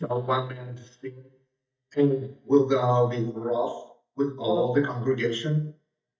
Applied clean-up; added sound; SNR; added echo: neural mask model DeepFilterNet 3.